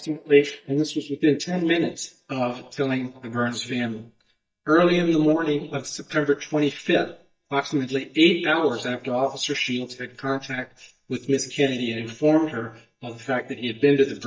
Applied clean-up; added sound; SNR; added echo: neural mask model DeepFilterNet 3.